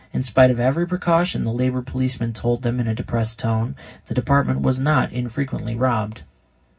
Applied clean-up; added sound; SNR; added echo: none; none; none; reverberation time 0.4 s.